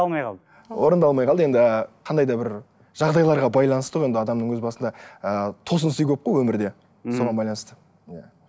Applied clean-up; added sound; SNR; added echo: none; none; none; none.